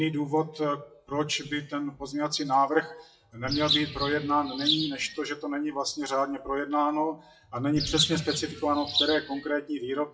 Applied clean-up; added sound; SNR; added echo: classical method WPE with log-MMSE.